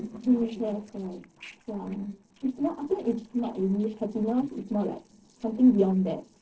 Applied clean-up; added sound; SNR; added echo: neural separator model SepFormer DNS4.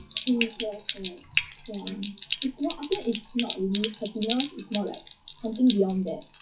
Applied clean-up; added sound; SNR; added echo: classical method WPE with log-MMSE.